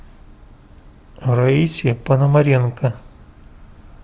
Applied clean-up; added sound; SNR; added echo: none; none; none; none.